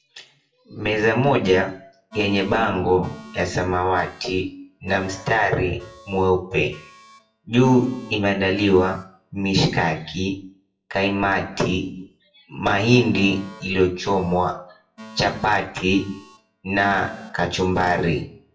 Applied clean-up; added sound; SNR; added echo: classical method WPE with log-MMSE.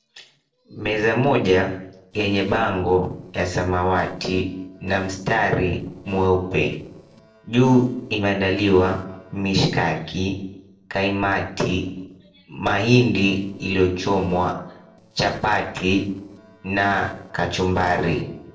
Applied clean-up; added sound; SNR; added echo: neural separator model SepFormer DNS4.